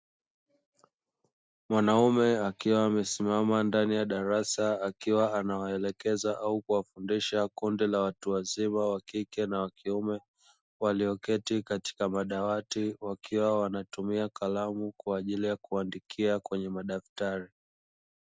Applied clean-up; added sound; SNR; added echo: none; none; none; none.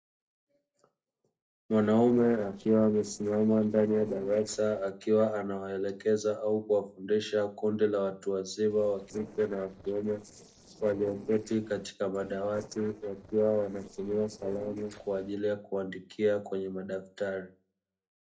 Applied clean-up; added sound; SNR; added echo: neural separator model SepFormer DNS4.